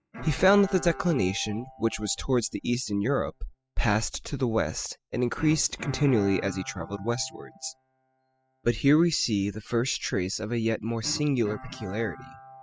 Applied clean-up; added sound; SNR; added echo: classical method spectral subtraction.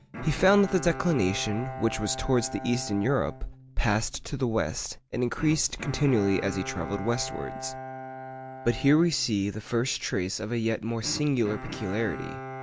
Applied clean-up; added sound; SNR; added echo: none; Bowed string instrument; 12 dB; none.